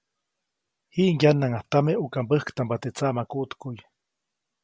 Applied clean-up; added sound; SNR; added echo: none; none; none; none.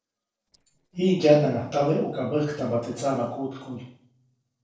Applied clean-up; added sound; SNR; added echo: neural separator model SepFormer DNS4.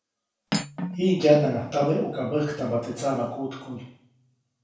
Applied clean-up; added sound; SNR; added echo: none; Cutlery, silverware; 10 dB; reverberation time 0.6 s.